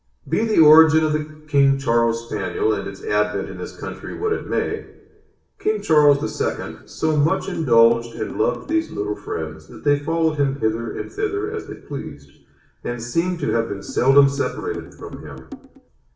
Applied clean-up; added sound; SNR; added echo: none; Drum; 18 dB; reverberation time 0.8 s.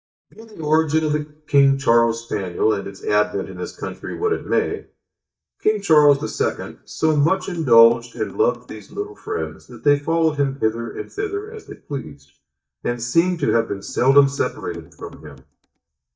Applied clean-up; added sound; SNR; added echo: neural mask model DeepFilterNet 3.